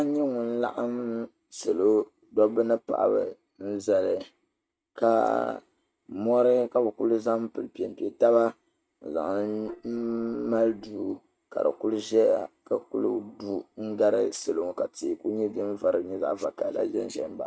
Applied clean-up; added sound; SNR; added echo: neural mask model RNNoise.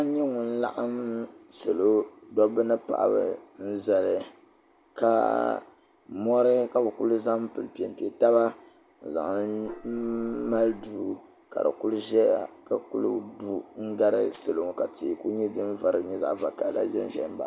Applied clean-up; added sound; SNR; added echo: none; Gong; 18 dB; none.